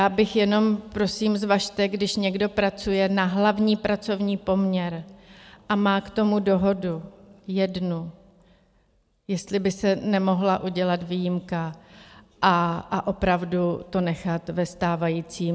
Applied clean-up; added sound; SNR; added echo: none; none; none; none.